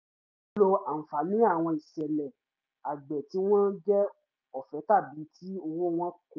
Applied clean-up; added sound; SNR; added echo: none; none; none; none.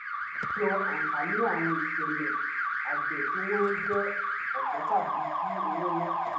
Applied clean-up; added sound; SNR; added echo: none; Alarm; -4 dB; reverberation time 0.6 s.